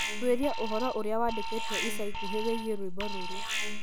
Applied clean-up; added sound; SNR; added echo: none; Alarm; -2 dB; none.